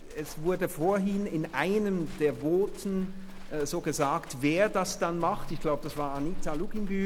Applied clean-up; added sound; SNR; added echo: none; Livestock, farm animals, working animals; 7 dB; none.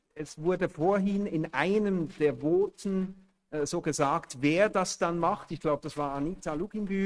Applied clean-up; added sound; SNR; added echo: neural mask model RNNoise.